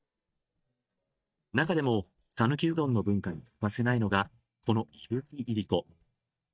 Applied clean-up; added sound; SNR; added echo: neural mask model DeepFilterNet 3.